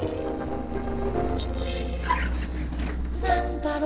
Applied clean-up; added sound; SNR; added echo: neural separator model SepFormer DNS4.